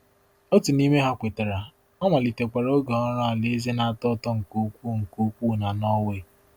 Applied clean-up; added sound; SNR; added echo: none; none; none; none.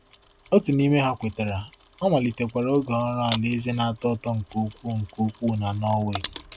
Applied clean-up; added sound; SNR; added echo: none; Mechanisms; 11 dB; none.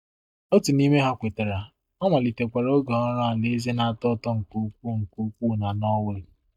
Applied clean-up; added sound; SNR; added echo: neural mask model DeepFilterNet 3.